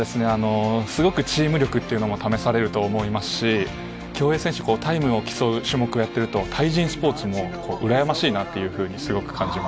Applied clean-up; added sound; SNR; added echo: none; none; none; none.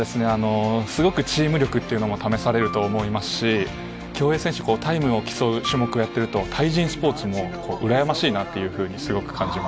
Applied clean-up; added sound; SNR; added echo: none; Piano; 14 dB; none.